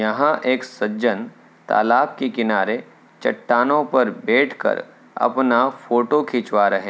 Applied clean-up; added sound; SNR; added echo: none; none; none; none.